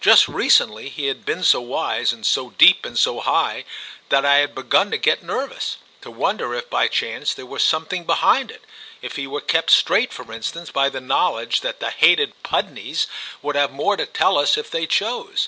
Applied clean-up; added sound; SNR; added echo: none; none; none; none.